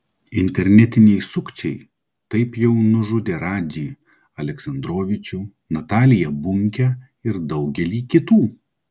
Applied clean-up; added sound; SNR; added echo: none; none; none; none.